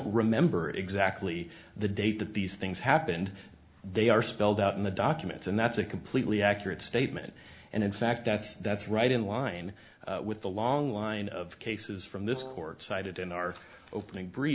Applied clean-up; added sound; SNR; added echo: none; Brass instrument; 14 dB; none.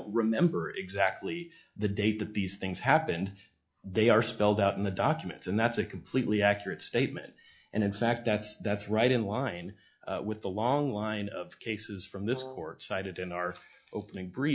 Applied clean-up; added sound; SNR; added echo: classical method log-MMSE.